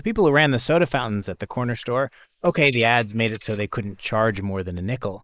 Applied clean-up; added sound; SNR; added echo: neural mask model Resemble Enhance denoiser.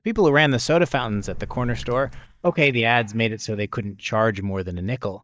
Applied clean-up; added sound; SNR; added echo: neural mask model DeepFilterNet 3.